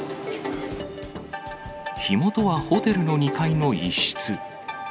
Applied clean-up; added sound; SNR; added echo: none; Drum / Drum kit; 20 dB; none.